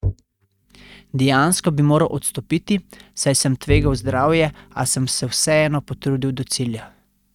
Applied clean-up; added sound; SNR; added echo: neural mask model RNNoise.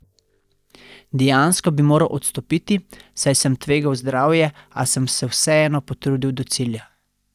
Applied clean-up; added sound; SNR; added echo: neural mask model DeepFilterNet 3.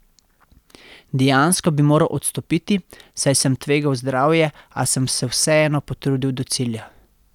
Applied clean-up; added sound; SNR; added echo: none; none; none; none.